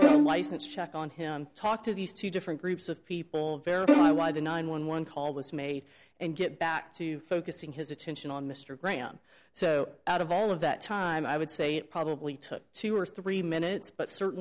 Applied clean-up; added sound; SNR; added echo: none; Bowed string instrument; -3 dB; none.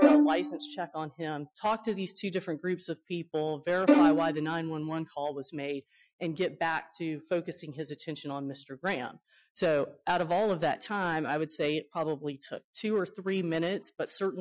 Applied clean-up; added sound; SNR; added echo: classical method Wiener filter.